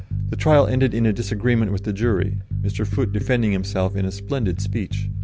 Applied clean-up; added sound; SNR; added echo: none; Bass guitar; 4 dB; none.